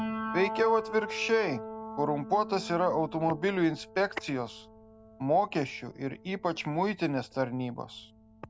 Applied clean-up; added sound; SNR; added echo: none; Piano; 11 dB; none.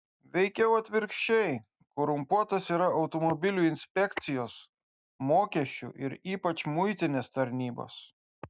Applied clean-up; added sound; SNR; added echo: none; none; none; none.